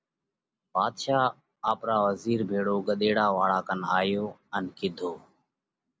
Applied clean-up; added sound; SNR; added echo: none; none; none; none.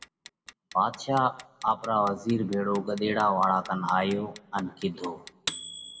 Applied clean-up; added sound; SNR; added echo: none; Clock; 17 dB; reverberation time 0.7 s.